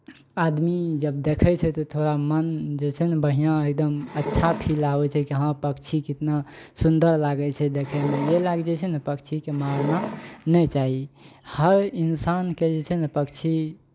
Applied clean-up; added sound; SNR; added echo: none; Wood; 10 dB; none.